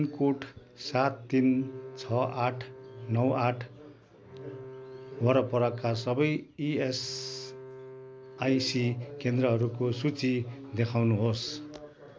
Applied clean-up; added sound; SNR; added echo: none; Bowed string instrument; 17 dB; none.